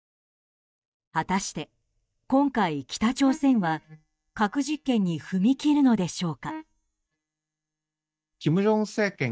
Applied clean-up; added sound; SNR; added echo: neural mask model DeepFilterNet 3.